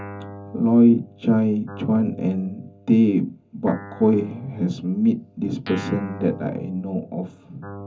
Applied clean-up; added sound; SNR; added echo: none; Guitar; 17 dB; reverberation time 0.3 s.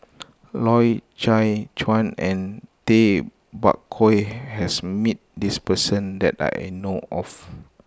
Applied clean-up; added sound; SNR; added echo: none; none; none; none.